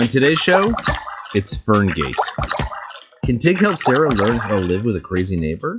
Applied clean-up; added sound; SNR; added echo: classical method log-MMSE.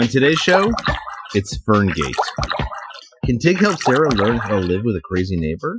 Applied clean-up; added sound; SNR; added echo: classical method Wiener filter.